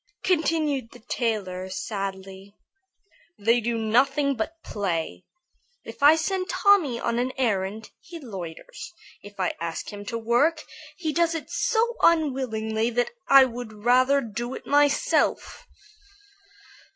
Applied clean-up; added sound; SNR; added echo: none; none; none; none.